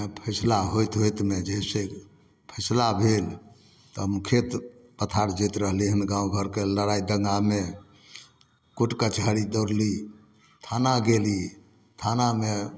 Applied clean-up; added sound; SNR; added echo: none; none; none; none.